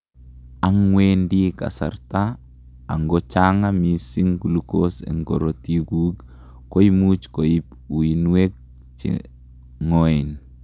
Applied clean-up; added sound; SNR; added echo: none; none; none; none.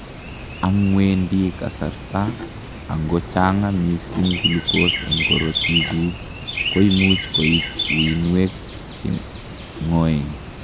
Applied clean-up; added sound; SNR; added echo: none; Chirp, tweet; 5 dB; none.